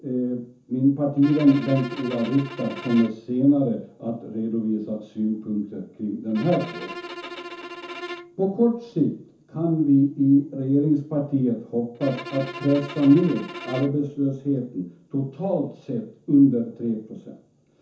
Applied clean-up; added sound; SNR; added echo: none; Bowed string instrument; 14 dB; reverberation time 0.9 s.